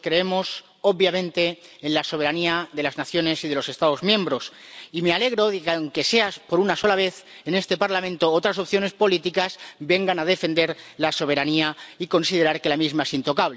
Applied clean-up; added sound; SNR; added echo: none; none; none; none.